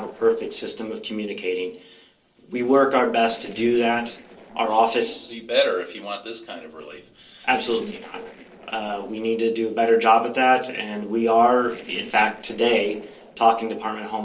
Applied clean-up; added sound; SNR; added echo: neural separator model SepFormer DNS4.